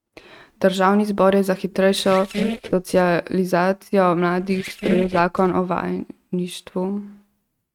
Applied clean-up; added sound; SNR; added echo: neural mask model RNNoise.